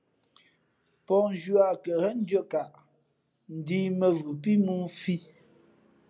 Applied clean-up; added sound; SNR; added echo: none; none; none; none.